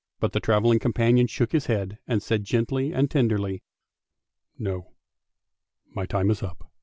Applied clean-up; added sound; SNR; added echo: none; none; none; none.